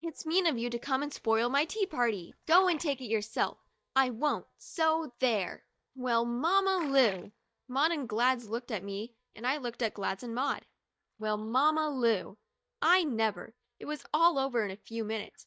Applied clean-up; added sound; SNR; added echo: neural mask model DeepFilterNet 3.